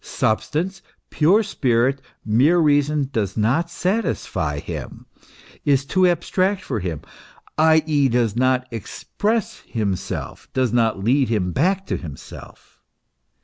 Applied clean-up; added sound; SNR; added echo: none; none; none; none.